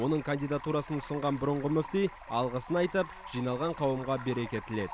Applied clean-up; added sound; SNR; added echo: none; Stream; 15 dB; none.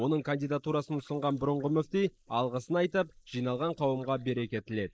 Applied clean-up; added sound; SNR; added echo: neural mask model Resemble Enhance denoiser.